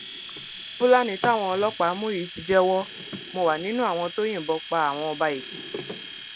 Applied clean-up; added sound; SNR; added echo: none; Drawer open or close + Domestic sounds, home sounds; 12 dB; none.